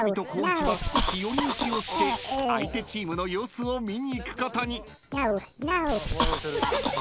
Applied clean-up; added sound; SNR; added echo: none; Cough; -2 dB; none.